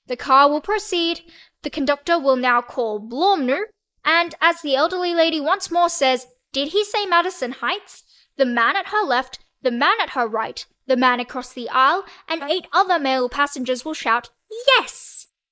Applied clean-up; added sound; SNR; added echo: neural mask model Resemble Enhance denoiser.